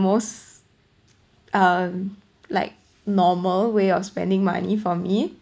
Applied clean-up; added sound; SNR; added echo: none; none; none; none.